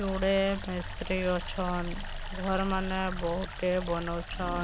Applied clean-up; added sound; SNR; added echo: none; Sliding door + Stream; 5 dB; none.